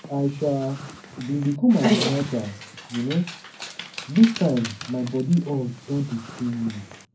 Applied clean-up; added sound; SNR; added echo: none; Dog; 8 dB; reverberation time 0.4 s.